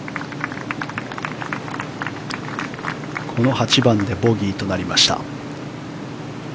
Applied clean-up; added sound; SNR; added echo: none; none; none; none.